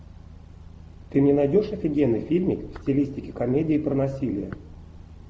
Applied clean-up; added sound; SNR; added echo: none; none; none; none.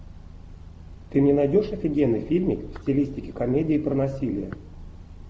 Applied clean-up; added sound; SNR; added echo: none; Bird / Breathing; 20 dB; none.